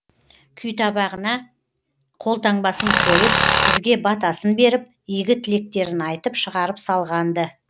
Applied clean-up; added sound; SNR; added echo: none; Tools; -4 dB; none.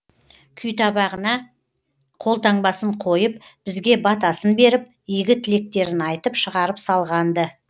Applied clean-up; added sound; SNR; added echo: none; none; none; none.